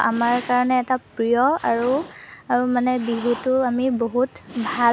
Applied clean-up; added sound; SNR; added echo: none; Cat; 19 dB; none.